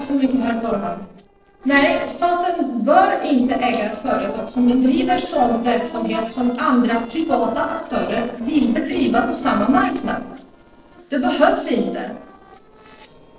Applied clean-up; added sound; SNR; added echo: neural separator model SepFormer DNS4.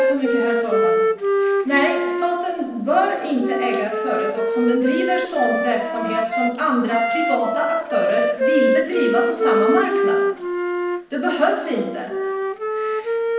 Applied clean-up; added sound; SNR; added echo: none; Wind instrument, woodwind instrument; -1 dB; reverberation time 0.9 s.